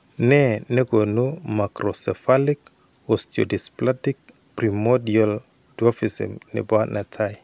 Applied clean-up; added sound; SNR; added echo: none; none; none; none.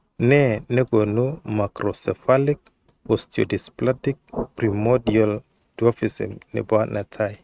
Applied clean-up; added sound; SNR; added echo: neural mask model RNNoise.